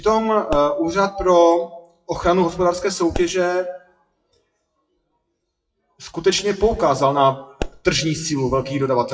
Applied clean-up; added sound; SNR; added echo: classical method WPE with log-MMSE.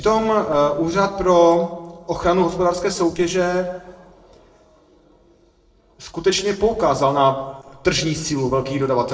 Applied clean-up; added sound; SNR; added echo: neural separator model SepFormer DNS4.